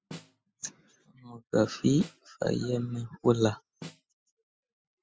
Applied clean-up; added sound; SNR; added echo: classical method spectral subtraction.